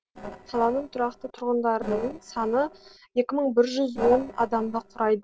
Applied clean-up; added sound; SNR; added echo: neural separator model SepFormer DNS4.